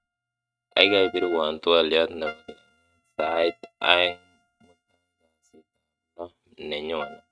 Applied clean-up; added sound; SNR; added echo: neural mask model RNNoise.